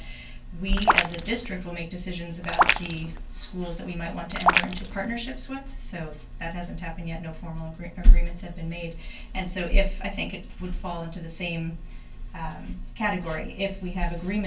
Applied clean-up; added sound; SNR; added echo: none; Raindrop; 0 dB; reverberation time 0.1 s.